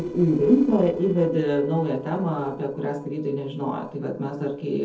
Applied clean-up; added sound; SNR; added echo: neural separator model SepFormer DNS4.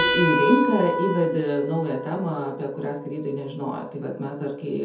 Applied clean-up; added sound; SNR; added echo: none; Keyboard (musical); 3 dB; reverberation time 0.5 s.